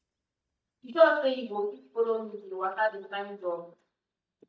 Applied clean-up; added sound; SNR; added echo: neural mask model DeepFilterNet 3.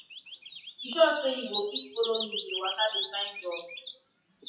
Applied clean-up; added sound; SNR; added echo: classical method WPE with log-MMSE.